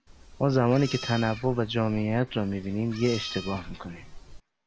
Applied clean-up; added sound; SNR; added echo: none; Meow; 14 dB; none.